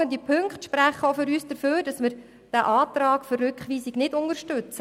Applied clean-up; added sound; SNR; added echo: none; none; none; none.